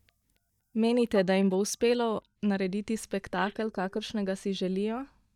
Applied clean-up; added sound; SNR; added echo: neural mask model DeepFilterNet 3.